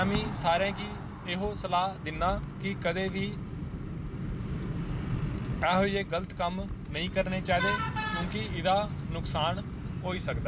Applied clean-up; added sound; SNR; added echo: none; Computer keyboard; 13 dB; none.